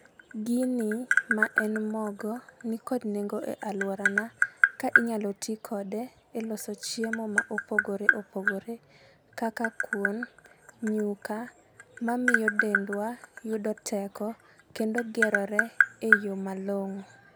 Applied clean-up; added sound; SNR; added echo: none; Tap; -1 dB; none.